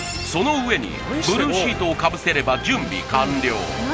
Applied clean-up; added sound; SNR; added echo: none; none; none; none.